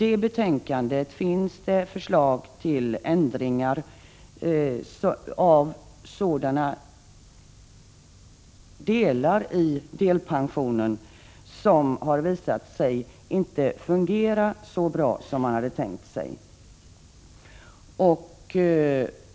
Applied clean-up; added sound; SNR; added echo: none; none; none; none.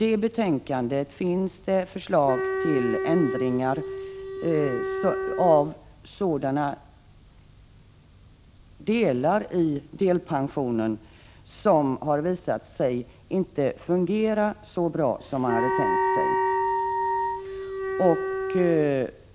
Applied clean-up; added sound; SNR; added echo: none; Wind instrument, woodwind instrument + Wind instrument, woodwind instrument; 2 dB; none.